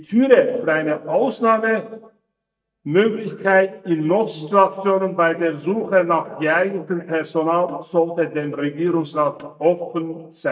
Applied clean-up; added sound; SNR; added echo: neural mask model DeepFilterNet 3.